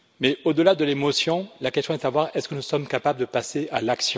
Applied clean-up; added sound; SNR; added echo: none; none; none; none.